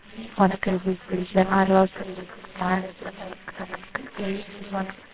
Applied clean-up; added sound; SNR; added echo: neural separator model SepFormer WHAMR!.